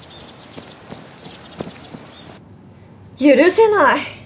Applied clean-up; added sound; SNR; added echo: none; none; none; none.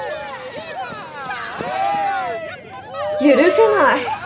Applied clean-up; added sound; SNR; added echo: none; Cheering; 3 dB; none.